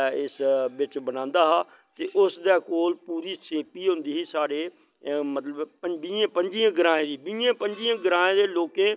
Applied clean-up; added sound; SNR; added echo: none; none; none; none.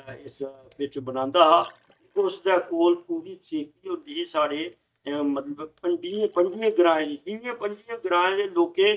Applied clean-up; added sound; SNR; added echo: neural mask model DeepFilterNet 3.